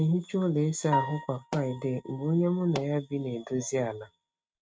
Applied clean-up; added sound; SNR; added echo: neural mask model RNNoise.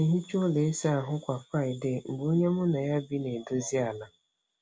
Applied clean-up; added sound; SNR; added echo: none; none; none; none.